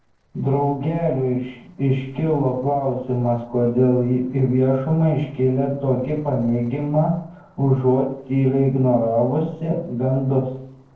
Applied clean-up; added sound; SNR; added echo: neural separator model SepFormer DNS4.